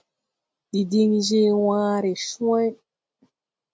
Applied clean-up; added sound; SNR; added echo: none; none; none; none.